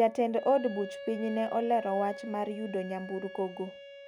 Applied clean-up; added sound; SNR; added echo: none; Wind instrument, woodwind instrument; 13 dB; none.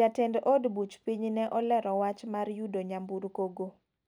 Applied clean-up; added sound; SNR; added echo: none; none; none; none.